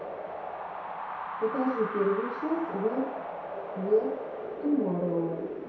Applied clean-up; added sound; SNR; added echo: none; Wind; 6 dB; reverberation time 0.7 s.